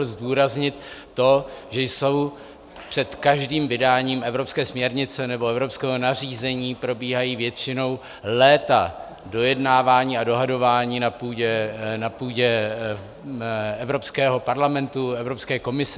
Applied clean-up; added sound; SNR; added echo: none; none; none; none.